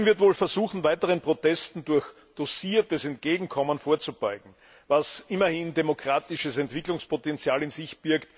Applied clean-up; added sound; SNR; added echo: none; none; none; none.